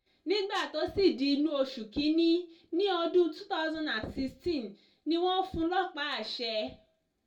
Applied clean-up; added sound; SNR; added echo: none; none; none; reverberation time 0.2 s.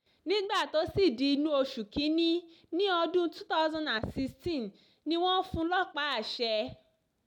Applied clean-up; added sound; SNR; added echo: none; none; none; none.